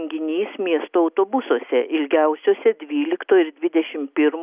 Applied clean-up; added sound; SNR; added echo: none; none; none; none.